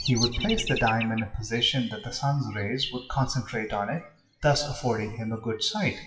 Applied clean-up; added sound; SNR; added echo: classical method WPE with log-MMSE.